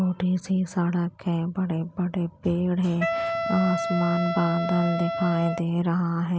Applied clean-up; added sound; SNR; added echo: none; Wind instrument, woodwind instrument; 4 dB; none.